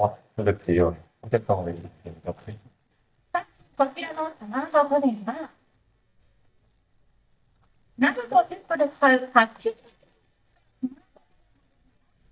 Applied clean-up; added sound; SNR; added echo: neural mask model DeepFilterNet 3.